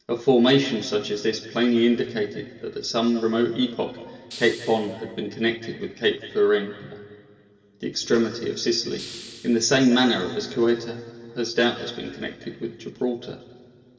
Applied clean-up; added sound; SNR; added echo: none; Hiss; 19 dB; reverberation time 2.5 s.